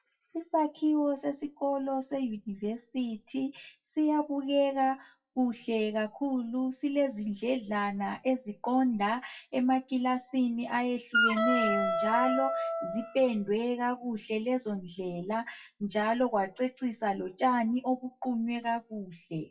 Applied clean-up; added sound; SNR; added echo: classical method WPE with log-MMSE.